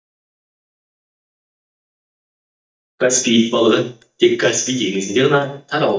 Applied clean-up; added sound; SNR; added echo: neural mask model DeepFilterNet 3.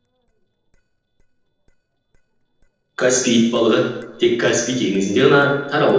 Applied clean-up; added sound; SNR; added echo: neural separator model SepFormer DNS4.